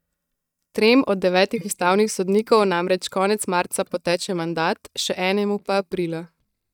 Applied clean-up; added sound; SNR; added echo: neural mask model DeepFilterNet 3.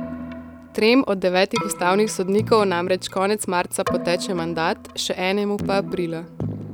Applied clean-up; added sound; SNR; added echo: none; Keyboard (musical); 10 dB; none.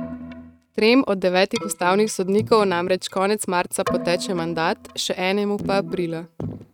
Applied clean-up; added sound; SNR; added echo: neural mask model RNNoise.